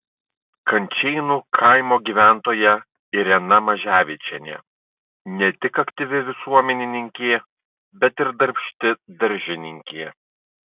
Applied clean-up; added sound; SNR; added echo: none; none; none; none.